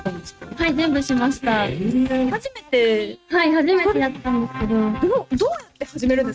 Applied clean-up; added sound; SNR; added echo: neural mask model RNNoise.